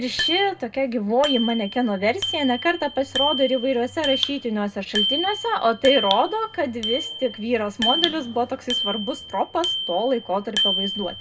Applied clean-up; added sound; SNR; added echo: none; Bicycle bell; 5 dB; reverberation time 0.2 s.